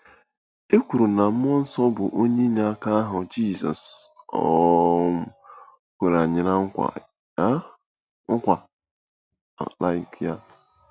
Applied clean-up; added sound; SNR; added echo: none; none; none; none.